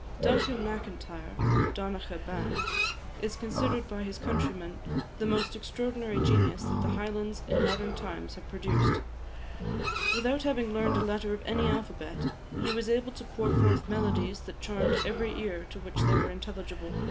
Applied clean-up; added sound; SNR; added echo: none; Livestock, farm animals, working animals; -4 dB; none.